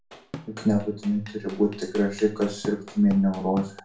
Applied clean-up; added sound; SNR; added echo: none; Drum / Drum kit; 17 dB; reverberation time 0.3 s.